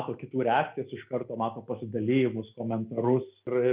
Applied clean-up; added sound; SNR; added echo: none; none; none; none.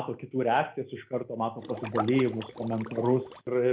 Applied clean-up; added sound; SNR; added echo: none; Liquid; 10 dB; none.